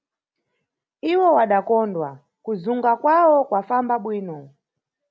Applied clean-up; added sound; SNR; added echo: none; none; none; none.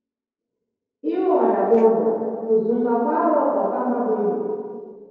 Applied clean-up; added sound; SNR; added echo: neural separator model SepFormer DNS4.